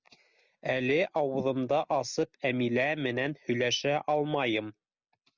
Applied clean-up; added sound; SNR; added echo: none; none; none; none.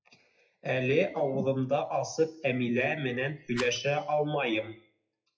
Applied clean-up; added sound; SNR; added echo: classical method WPE with log-MMSE.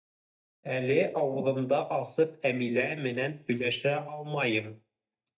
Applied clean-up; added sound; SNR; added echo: neural mask model DeepFilterNet 3.